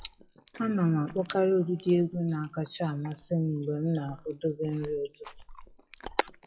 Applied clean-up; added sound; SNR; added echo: classical method WPE with log-MMSE.